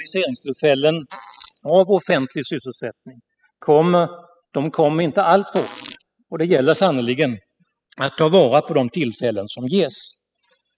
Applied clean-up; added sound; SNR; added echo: classical method spectral subtraction.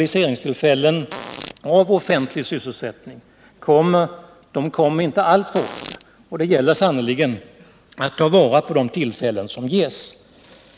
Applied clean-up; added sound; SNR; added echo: none; Fart; 16 dB; none.